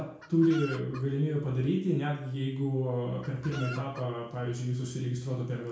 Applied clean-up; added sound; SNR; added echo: none; Chicken, rooster; 16 dB; reverberation time 0.5 s.